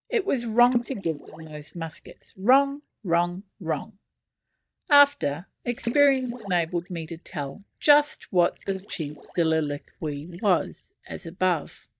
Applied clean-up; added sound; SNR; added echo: neural mask model DeepFilterNet 3.